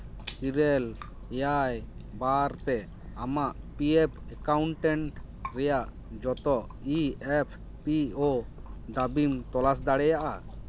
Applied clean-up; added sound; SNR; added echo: none; Chewing, mastication; 12 dB; none.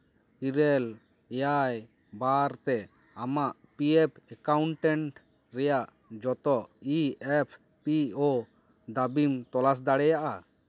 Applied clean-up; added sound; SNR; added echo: none; none; none; none.